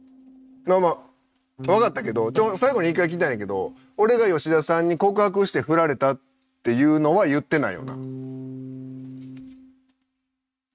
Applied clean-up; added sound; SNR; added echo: neural mask model RNNoise.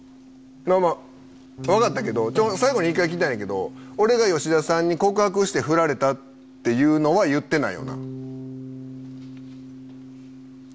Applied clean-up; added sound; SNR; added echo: none; Bass guitar; 15 dB; none.